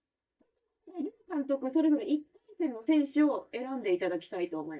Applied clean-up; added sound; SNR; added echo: neural mask model DeepFilterNet 3.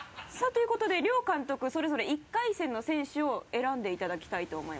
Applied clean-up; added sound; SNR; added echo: none; none; none; none.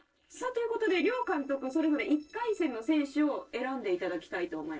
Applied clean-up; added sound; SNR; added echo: neural separator model SepFormer DNS4.